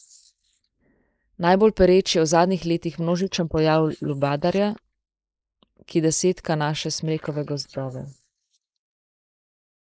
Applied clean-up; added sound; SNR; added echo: neural mask model Resemble Enhance denoiser.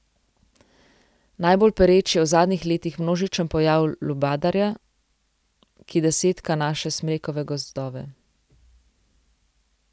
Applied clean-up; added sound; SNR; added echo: none; none; none; none.